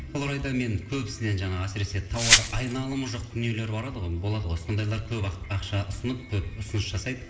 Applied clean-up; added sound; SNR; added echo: none; Glass; -4 dB; reverberation time 1.1 s.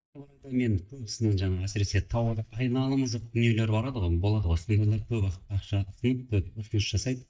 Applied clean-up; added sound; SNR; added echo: neural mask model DeepFilterNet 3.